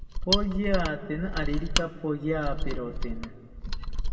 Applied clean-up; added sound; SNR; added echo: none; Mechanisms; -2 dB; reverberation time 1.9 s.